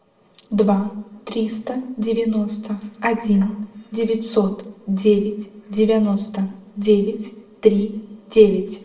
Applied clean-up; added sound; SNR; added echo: none; none; none; reverberation time 0.7 s.